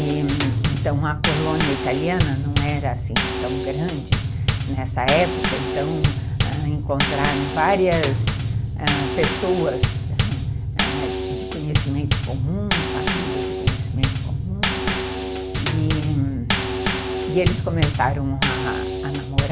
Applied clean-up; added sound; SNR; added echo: none; Bass drum / Snare drum / Drum kit; -2 dB; none.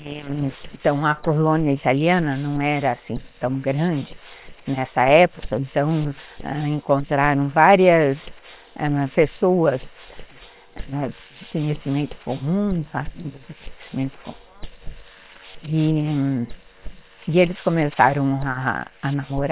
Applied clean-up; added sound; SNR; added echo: neural separator model SepFormer WHAM!.